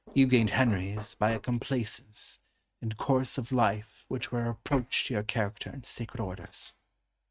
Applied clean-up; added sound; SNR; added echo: neural mask model RNNoise.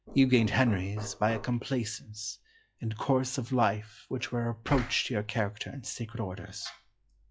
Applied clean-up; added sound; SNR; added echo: classical method log-MMSE.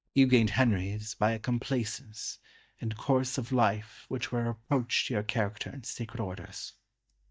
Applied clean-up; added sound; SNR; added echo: neural mask model DeepFilterNet 3.